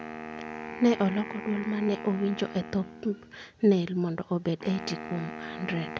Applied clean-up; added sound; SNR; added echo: none; Wind instrument, woodwind instrument; 11 dB; none.